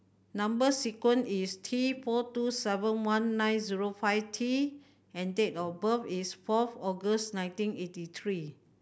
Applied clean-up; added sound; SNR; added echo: none; none; none; none.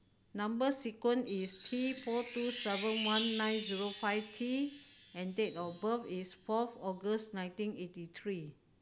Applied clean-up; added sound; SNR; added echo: none; Wind chime; -5 dB; none.